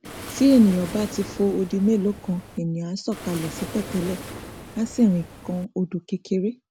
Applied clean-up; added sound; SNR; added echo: none; Waves, surf; 13 dB; none.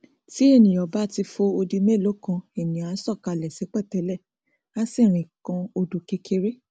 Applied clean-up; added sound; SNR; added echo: none; none; none; none.